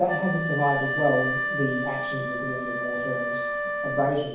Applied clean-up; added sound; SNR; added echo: none; Wind instrument, woodwind instrument; 1 dB; reverberation time 1.2 s.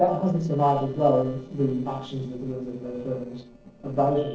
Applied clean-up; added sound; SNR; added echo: neural separator model SepFormer DNS4.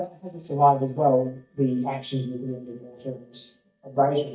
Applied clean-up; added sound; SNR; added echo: neural mask model DeepFilterNet 3.